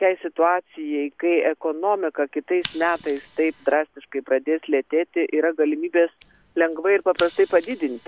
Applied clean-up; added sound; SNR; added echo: none; Scissors; 16 dB; none.